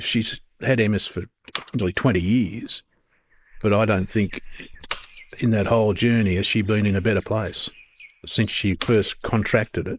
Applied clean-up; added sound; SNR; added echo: neural mask model Resemble Enhance denoiser.